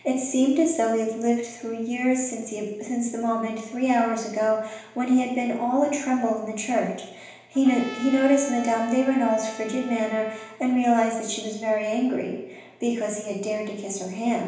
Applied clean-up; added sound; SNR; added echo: none; Trumpet; 18 dB; reverberation time 0.9 s.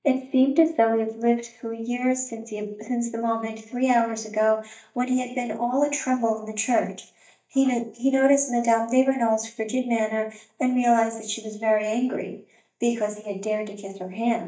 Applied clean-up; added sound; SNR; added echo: neural mask model DeepFilterNet 3.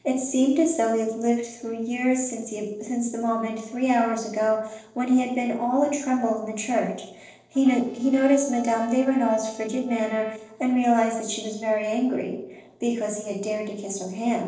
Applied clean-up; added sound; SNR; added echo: neural separator model SepFormer DNS4.